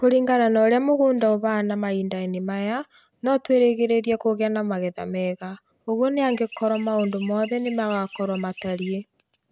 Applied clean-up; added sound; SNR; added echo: none; Chirp, tweet; 17 dB; none.